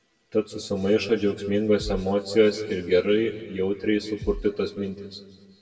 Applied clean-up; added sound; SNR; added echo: none; Bass drum; 11 dB; reverberation time 1.6 s.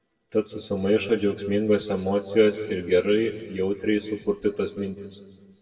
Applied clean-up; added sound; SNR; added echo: neural separator model SepFormer DNS4.